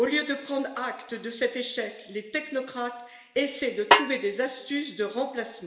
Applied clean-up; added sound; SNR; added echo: none; Snare drum; -5 dB; reverberation time 1.0 s.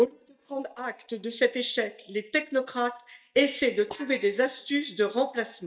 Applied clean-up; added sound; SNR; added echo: neural mask model DeepFilterNet 3.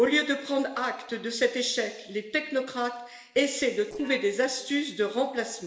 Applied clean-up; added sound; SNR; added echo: neural separator model SepFormer DNS4.